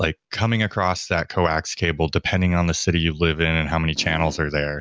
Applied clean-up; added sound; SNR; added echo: none; Fart; 14 dB; none.